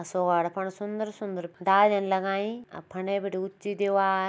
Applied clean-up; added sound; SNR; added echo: none; none; none; none.